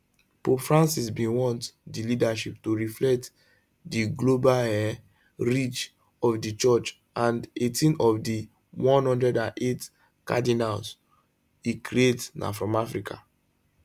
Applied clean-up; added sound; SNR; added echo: none; none; none; none.